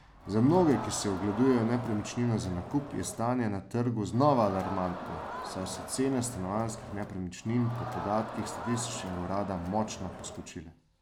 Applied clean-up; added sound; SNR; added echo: none; Crowd; 11 dB; none.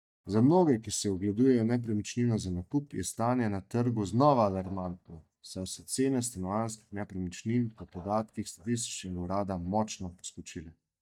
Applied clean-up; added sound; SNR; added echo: neural mask model DeepFilterNet 3.